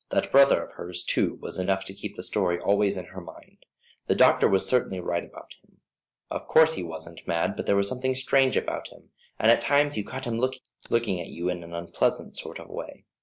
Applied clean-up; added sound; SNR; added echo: none; none; none; none.